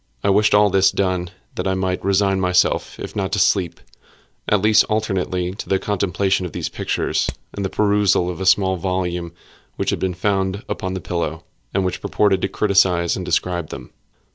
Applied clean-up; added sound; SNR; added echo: none; Hammer; 8 dB; none.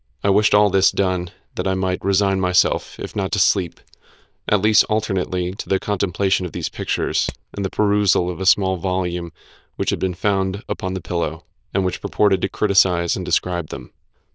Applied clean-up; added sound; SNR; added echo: neural diffusion model UNIVERSE++.